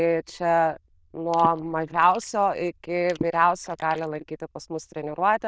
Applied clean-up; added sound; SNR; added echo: neural diffusion model UNIVERSE++.